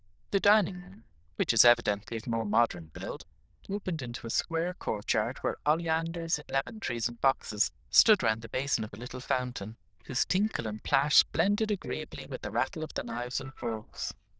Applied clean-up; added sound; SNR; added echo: neural diffusion model UNIVERSE++.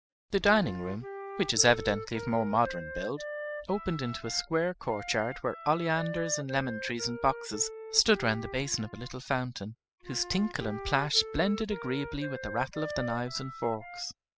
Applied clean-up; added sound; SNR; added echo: classical method spectral subtraction.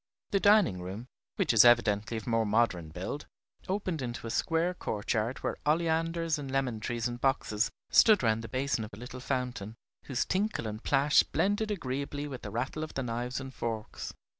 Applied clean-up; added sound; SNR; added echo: none; none; none; none.